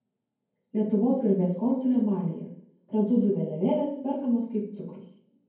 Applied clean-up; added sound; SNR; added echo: none; none; none; reverberation time 0.9 s.